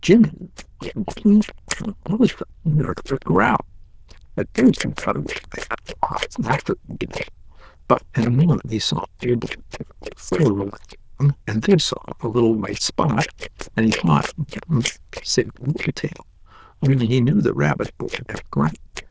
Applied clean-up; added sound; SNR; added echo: neural diffusion model UNIVERSE++.